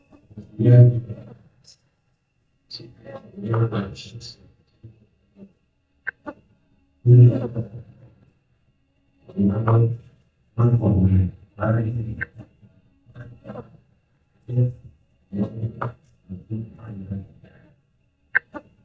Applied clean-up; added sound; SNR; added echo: neural mask model DeepFilterNet 3.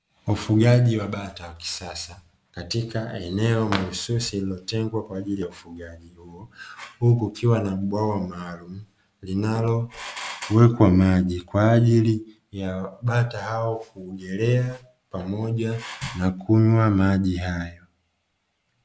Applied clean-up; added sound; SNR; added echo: none; none; none; none.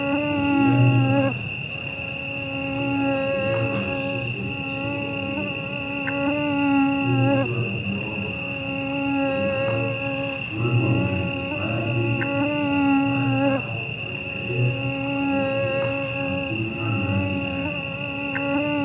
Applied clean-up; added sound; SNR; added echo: none; Cricket / Buzz; -4 dB; reverberation time 1.3 s.